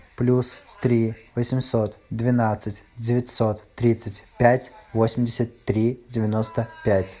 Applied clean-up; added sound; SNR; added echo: none; none; none; none.